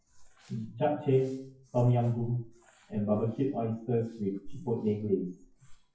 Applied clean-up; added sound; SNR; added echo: classical method WPE with log-MMSE.